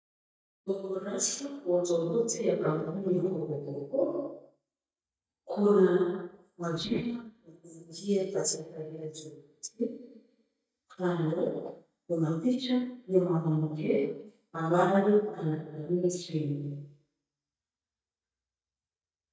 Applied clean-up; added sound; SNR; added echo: neural mask model DeepFilterNet 3.